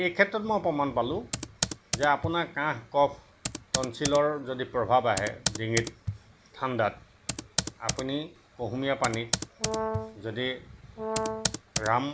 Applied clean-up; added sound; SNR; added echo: none; Brass instrument + Computer keyboard; 5 dB; none.